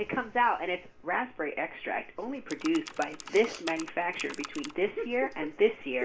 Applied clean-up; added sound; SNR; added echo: none; Computer keyboard; 14 dB; reverberation time 0.3 s.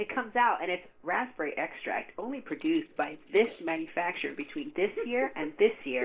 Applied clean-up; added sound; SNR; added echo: neural separator model SepFormer DNS4.